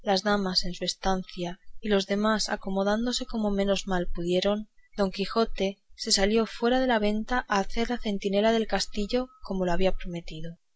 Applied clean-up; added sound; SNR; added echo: none; none; none; none.